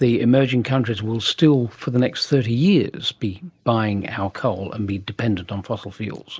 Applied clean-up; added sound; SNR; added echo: neural mask model Resemble Enhance denoiser.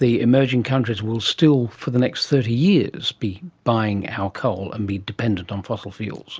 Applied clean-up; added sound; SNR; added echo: none; none; none; none.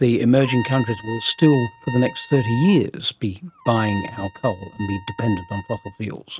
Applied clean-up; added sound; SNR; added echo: neural mask model RNNoise.